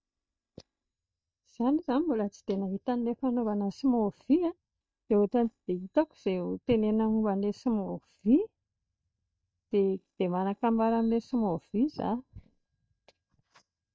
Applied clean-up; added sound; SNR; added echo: neural mask model DeepFilterNet 3.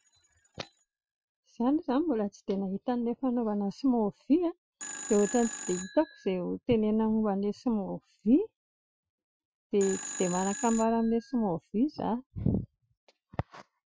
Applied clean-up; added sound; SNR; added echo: classical method Wiener filter.